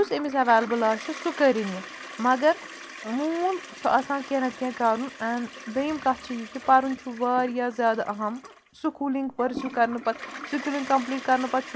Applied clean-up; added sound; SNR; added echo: none; Toilet flush; 15 dB; none.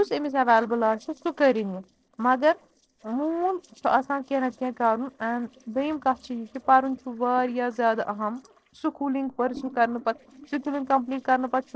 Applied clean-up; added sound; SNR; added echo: neural separator model SepFormer DNS4.